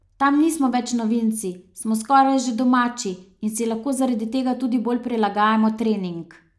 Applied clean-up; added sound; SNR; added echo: none; none; none; none.